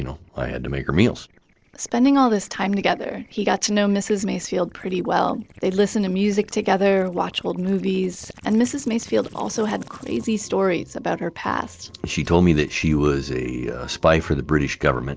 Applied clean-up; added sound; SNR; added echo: neural separator model SepFormer DNS4.